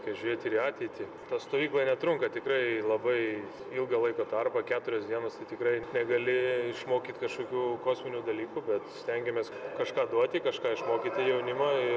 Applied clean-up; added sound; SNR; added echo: none; none; none; reverberation time 0.8 s.